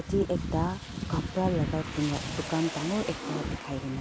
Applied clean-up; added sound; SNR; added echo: none; Rain; 10 dB; none.